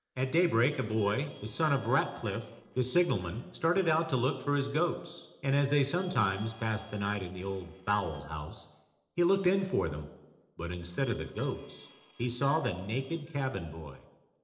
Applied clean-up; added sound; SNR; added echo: neural separator model SepFormer DNS4.